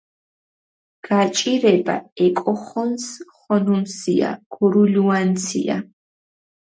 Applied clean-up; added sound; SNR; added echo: none; none; none; none.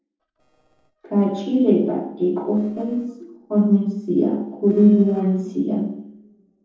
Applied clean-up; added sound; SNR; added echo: neural separator model SepFormer DNS4.